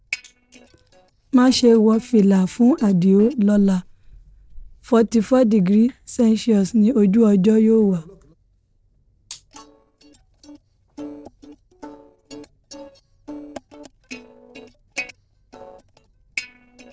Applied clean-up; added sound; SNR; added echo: neural separator model SepFormer DNS4.